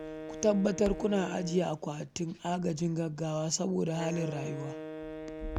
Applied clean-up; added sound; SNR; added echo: none; Wind instrument, woodwind instrument + Crackle; 10 dB; none.